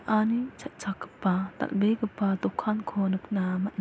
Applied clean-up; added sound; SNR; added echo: none; none; none; none.